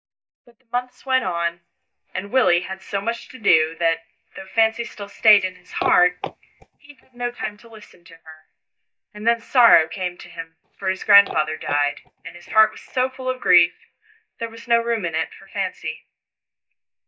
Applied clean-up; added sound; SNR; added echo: neural mask model DeepFilterNet 3.